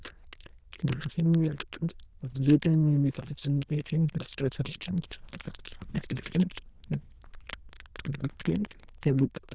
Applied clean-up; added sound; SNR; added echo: neural diffusion model UNIVERSE++.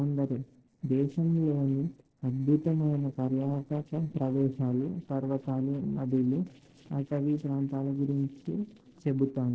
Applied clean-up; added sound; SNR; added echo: neural separator model SepFormer DNS4.